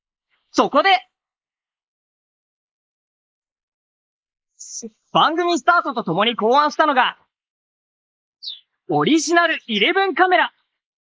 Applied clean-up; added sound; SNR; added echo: neural mask model Resemble Enhance denoiser.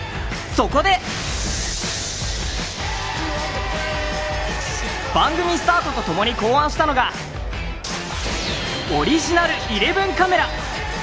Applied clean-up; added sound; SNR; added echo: none; Bird; 19 dB; none.